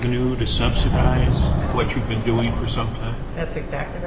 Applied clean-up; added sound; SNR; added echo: none; Subway, metro, underground; 0 dB; none.